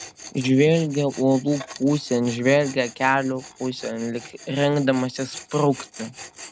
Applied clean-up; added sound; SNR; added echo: none; Tools; 18 dB; none.